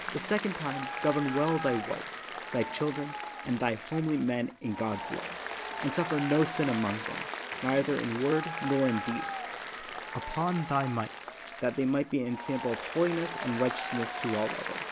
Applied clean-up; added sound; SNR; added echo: none; Applause; 7 dB; none.